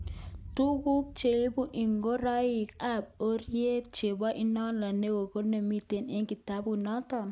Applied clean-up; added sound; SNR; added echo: none; Boom; 19 dB; none.